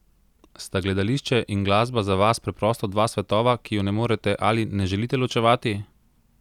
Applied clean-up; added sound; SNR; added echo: none; none; none; none.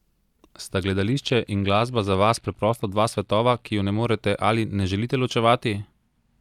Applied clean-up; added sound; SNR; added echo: neural mask model DeepFilterNet 3.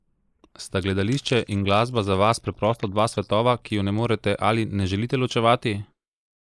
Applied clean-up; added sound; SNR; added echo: neural mask model Resemble Enhance denoiser.